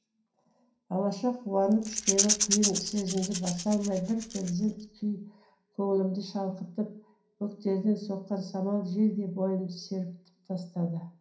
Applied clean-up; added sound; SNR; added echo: none; Rattle / Rattle (instrument); 2 dB; reverberation time 0.5 s.